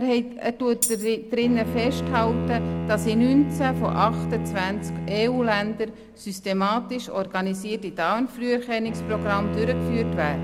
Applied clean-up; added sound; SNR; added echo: none; Bowed string instrument + Tambourine; 5 dB; none.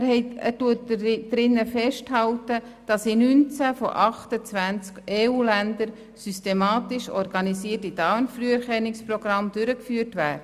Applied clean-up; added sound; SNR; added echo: none; none; none; none.